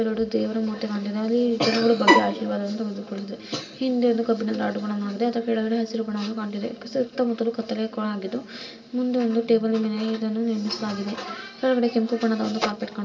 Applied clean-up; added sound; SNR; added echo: none; Bowed string instrument; -2 dB; reverberation time 2.6 s.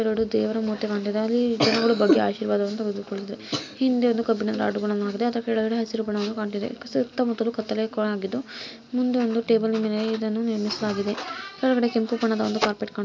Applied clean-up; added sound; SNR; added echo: none; none; none; none.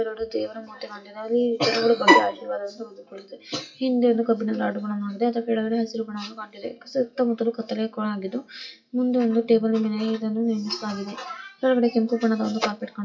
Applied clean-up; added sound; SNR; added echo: classical method WPE with log-MMSE.